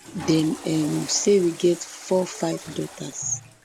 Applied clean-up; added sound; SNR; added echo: none; Toilet flush / Water; 16 dB; none.